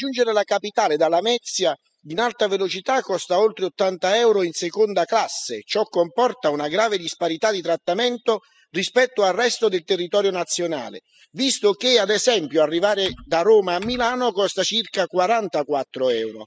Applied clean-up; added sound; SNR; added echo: classical method spectral subtraction.